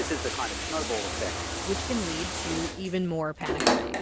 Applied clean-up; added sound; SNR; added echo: none; Bathtub (filling or washing); -2 dB; none.